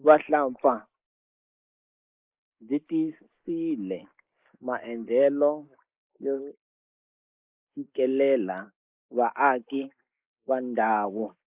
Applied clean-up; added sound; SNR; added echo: neural mask model Resemble Enhance denoiser.